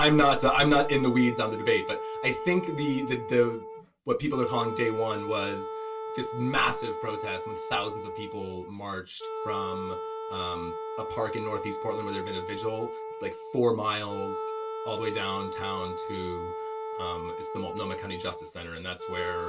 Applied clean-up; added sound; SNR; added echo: none; Wind instrument, woodwind instrument; 6 dB; reverberation time 0.2 s.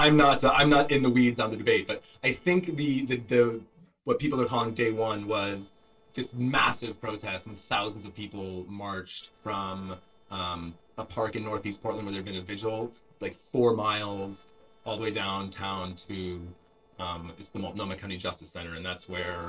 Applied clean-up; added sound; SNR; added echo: neural separator model SepFormer DNS4.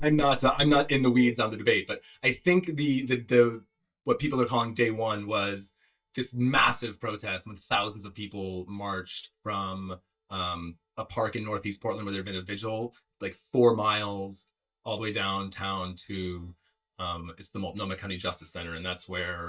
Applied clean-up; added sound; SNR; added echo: neural mask model DeepFilterNet 3.